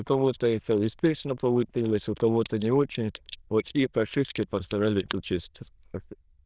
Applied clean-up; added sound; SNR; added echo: neural diffusion model UNIVERSE++.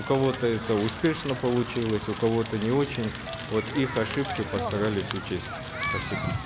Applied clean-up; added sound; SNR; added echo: none; Crackle; 6 dB; none.